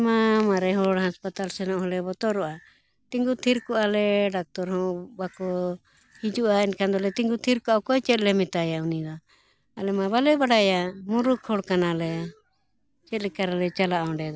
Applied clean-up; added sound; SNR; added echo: none; none; none; none.